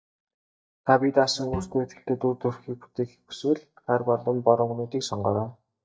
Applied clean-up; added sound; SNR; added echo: neural mask model DeepFilterNet 3.